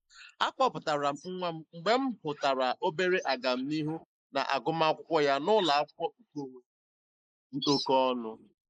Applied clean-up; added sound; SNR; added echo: neural mask model Resemble Enhance denoiser.